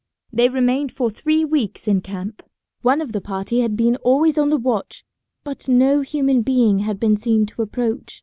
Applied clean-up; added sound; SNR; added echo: none; none; none; none.